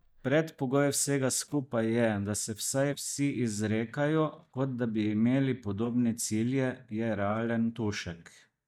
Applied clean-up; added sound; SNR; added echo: neural mask model DeepFilterNet 3.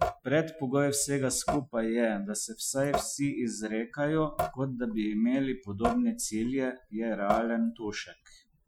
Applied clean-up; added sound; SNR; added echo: classical method Wiener filter.